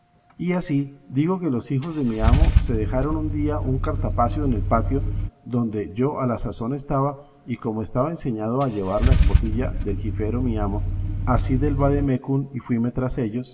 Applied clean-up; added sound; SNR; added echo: none; Idling / Engine starting / Car; 0 dB; reverberation time 0.8 s.